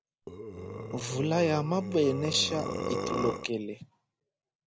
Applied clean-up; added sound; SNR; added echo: none; Burping, eructation; 5 dB; none.